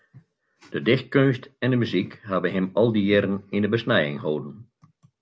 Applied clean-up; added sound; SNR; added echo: none; none; none; none.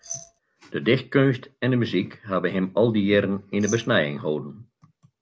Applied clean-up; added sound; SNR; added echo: none; Glass; 13 dB; none.